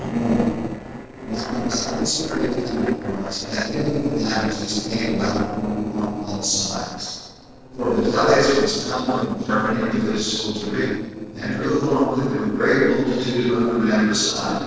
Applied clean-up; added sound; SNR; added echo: neural separator model SepFormer DNS4.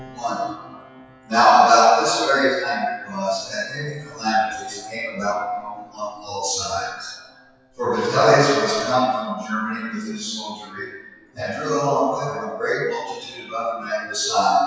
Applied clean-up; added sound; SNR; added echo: classical method WPE with log-MMSE.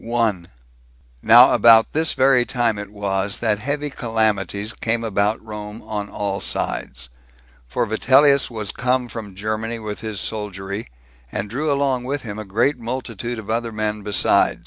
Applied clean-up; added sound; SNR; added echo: none; none; none; none.